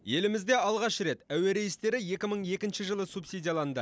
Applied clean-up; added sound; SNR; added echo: none; none; none; none.